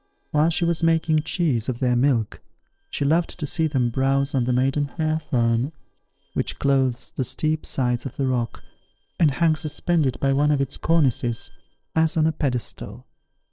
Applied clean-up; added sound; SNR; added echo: neural separator model SepFormer DNS4.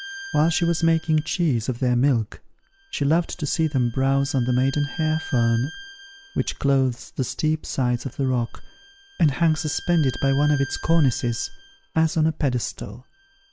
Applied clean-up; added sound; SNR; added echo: none; Bowed string instrument; 19 dB; none.